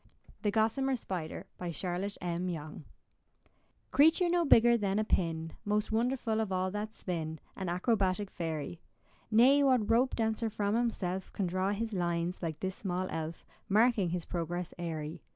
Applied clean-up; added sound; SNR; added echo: none; none; none; none.